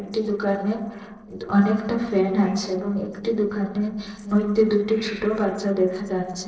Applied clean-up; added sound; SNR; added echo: neural separator model SepFormer DNS4.